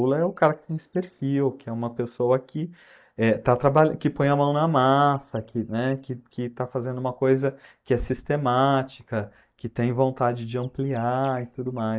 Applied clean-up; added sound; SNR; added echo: neural mask model DeepFilterNet 3.